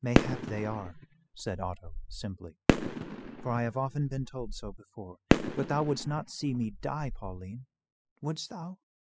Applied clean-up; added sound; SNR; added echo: classical method spectral subtraction.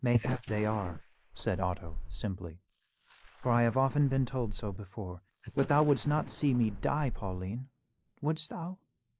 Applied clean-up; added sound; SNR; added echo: neural mask model Resemble Enhance denoiser.